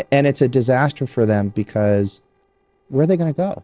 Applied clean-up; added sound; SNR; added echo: neural separator model SepFormer DNS4.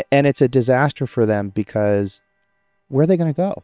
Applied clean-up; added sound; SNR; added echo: neural separator model SepFormer WHAM!.